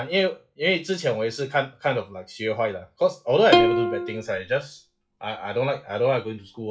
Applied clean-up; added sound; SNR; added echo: classical method log-MMSE.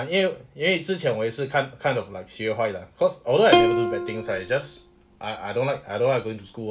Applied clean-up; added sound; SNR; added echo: none; Plucked string instrument; 1 dB; none.